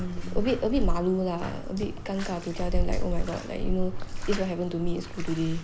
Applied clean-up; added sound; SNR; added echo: none; Bathtub (filling or washing); -2 dB; none.